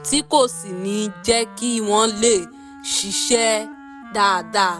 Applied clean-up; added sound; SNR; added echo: none; Wind instrument, woodwind instrument; 18 dB; none.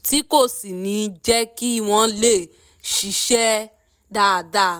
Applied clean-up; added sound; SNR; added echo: none; none; none; none.